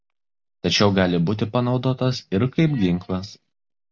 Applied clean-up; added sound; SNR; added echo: none; none; none; none.